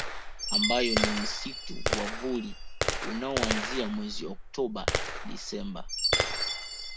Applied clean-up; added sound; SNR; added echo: none; Gunshot, gunfire + Chime; -3 dB; none.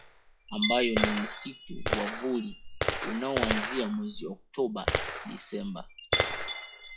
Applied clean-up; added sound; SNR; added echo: classical method log-MMSE.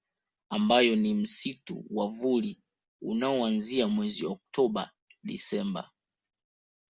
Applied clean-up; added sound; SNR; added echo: none; none; none; none.